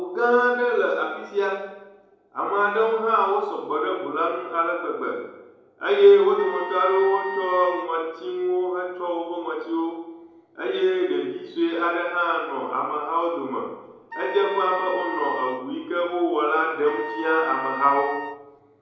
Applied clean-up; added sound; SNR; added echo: none; Wind instrument, woodwind instrument; 10 dB; reverberation time 0.9 s.